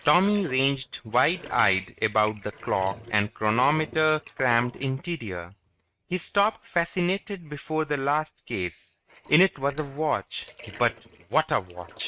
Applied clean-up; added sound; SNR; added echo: neural mask model RNNoise.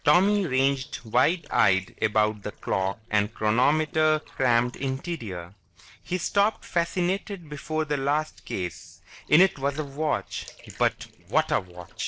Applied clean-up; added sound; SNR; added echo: neural separator model SepFormer DNS4.